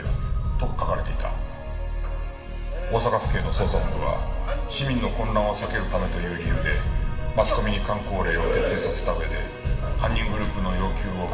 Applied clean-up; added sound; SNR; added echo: none; none; none; reverberation time 2.3 s.